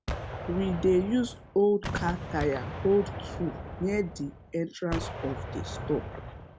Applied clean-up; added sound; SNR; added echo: none; Gunshot, gunfire; 8 dB; none.